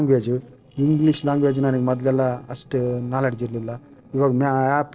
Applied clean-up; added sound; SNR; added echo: neural separator model SepFormer DNS4.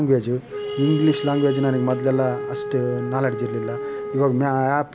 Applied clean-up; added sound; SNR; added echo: none; Wind instrument, woodwind instrument; 8 dB; none.